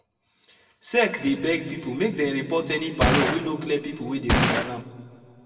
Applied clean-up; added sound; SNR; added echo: none; Gunshot, gunfire; -1 dB; reverberation time 1.9 s.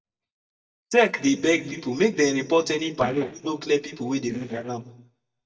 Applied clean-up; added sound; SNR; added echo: neural mask model DeepFilterNet 3.